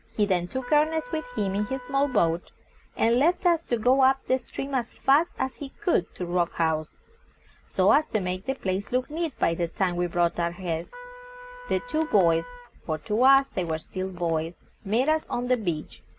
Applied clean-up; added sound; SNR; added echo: none; Trumpet; 16 dB; none.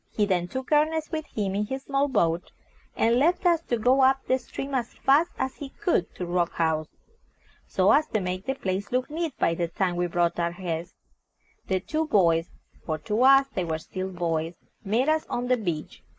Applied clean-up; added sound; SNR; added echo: neural mask model Resemble Enhance denoiser.